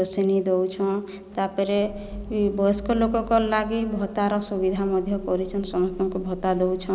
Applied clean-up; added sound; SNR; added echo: none; Idling / Engine starting / Motor vehicle (road); 17 dB; none.